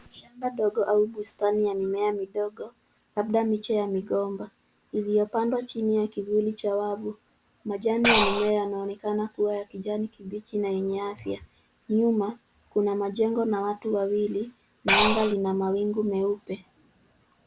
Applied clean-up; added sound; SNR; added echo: none; Breathing; -4 dB; none.